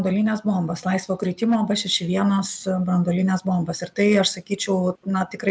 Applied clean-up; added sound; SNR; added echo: none; none; none; none.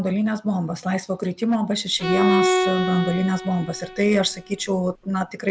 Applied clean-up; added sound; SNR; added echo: none; Bowed string instrument; 2 dB; none.